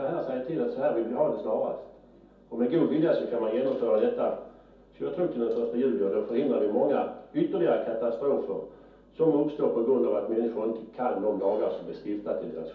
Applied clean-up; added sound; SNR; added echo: none; none; none; reverberation time 0.6 s.